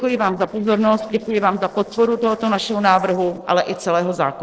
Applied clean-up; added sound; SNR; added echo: neural separator model SepFormer DNS4.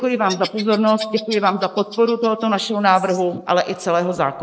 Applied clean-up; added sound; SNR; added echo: neural mask model Resemble Enhance denoiser.